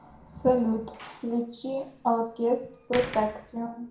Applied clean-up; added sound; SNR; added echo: none; Slam; 16 dB; reverberation time 0.5 s.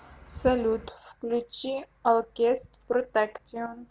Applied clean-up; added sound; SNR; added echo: none; none; none; none.